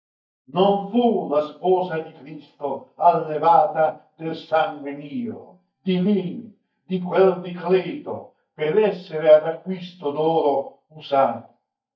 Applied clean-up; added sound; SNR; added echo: neural mask model DeepFilterNet 3.